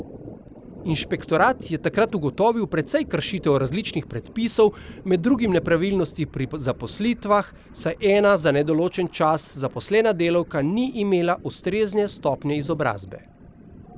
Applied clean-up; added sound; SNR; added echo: none; Thunder; 18 dB; none.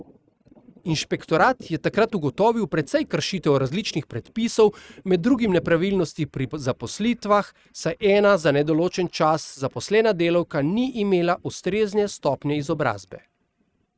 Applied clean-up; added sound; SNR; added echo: neural mask model RNNoise.